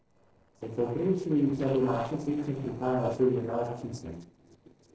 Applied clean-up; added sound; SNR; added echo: neural separator model SepFormer DNS4.